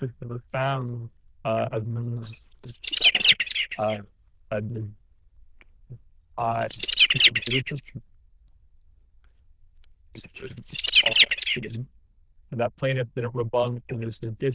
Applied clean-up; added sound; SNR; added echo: neural diffusion model UNIVERSE++.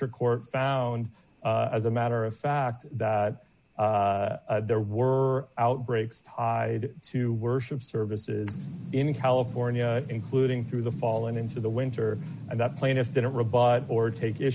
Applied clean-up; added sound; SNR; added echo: none; none; none; none.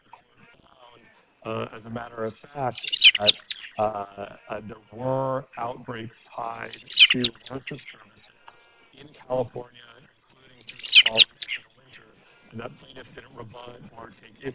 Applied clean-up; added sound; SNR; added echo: neural separator model SepFormer WHAM!.